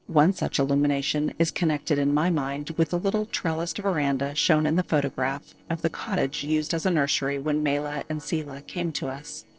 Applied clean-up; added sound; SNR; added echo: neural separator model SepFormer DNS4.